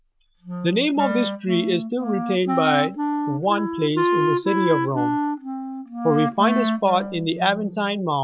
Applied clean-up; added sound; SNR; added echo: none; Wind instrument, woodwind instrument; 2 dB; none.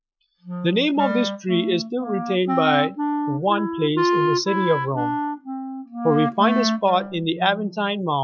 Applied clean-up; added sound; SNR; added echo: classical method log-MMSE.